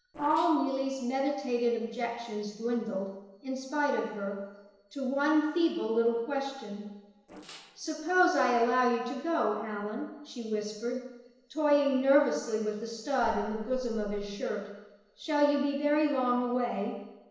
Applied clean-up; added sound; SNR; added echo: neural separator model SepFormer DNS4.